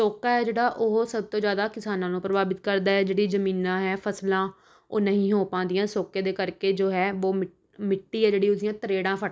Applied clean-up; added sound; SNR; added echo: none; none; none; none.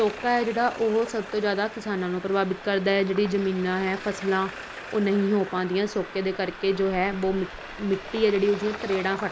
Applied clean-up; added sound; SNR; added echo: none; Traffic noise, roadway noise; 13 dB; none.